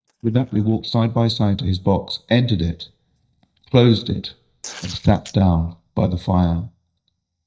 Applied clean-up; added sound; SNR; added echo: neural mask model DeepFilterNet 3.